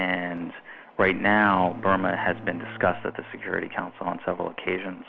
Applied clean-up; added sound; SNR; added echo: none; Bowed string instrument; 18 dB; none.